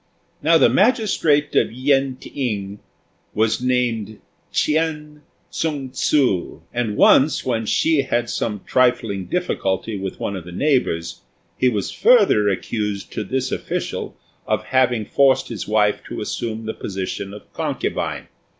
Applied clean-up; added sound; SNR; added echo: none; none; none; none.